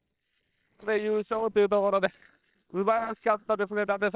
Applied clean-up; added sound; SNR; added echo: neural separator model SepFormer WHAM!.